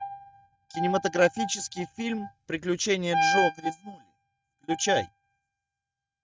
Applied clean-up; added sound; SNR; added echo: neural mask model RNNoise.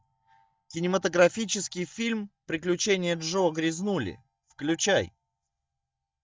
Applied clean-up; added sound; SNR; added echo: neural mask model DeepFilterNet 3.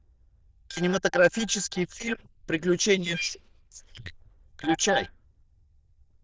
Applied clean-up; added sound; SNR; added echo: neural diffusion model UNIVERSE++.